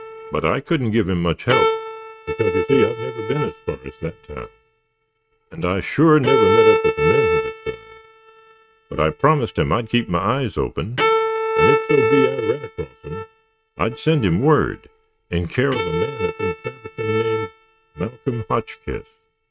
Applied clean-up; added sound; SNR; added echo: neural mask model RNNoise.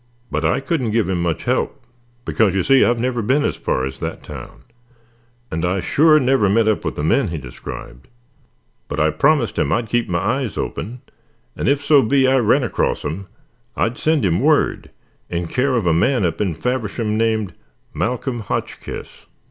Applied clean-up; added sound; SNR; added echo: none; none; none; none.